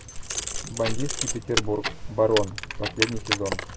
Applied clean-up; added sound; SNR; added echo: none; Clock + Keys jangling; 1 dB; none.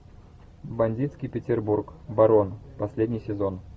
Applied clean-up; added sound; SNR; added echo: none; none; none; none.